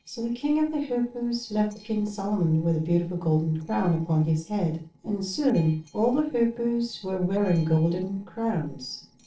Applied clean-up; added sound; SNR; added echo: neural separator model SepFormer DNS4.